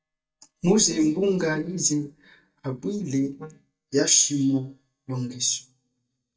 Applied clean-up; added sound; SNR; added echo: neural mask model DeepFilterNet 3.